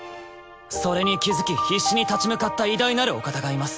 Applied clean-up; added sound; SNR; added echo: none; none; none; none.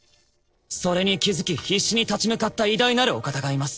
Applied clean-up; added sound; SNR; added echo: neural separator model SepFormer DNS4.